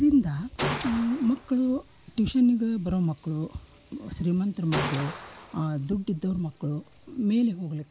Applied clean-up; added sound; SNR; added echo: none; Gunshot, gunfire; 10 dB; none.